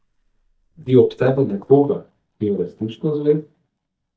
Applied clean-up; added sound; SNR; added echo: neural mask model DeepFilterNet 3.